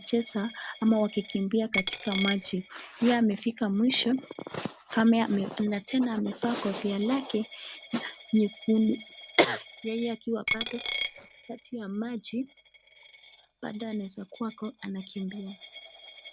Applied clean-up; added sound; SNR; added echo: none; Coin (dropping); 12 dB; none.